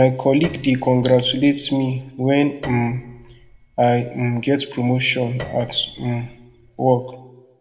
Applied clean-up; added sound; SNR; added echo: none; Piano; 19 dB; reverberation time 1.0 s.